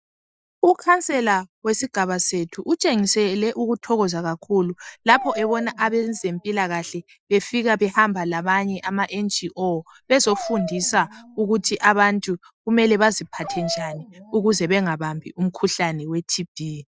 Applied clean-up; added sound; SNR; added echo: classical method Wiener filter.